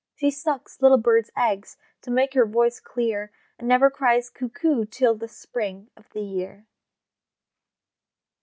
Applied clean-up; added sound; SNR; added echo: none; none; none; none.